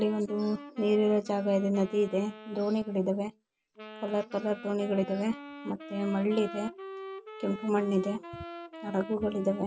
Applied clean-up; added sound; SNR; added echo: none; Wind instrument, woodwind instrument; 14 dB; none.